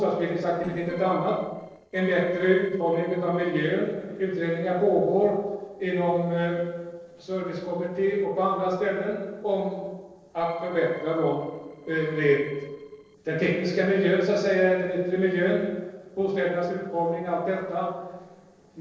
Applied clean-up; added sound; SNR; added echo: neural separator model SepFormer DNS4.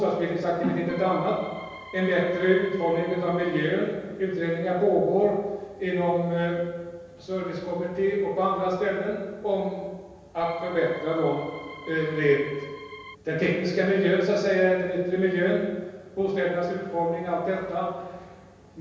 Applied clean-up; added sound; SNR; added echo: none; Organ; 17 dB; reverberation time 1.2 s.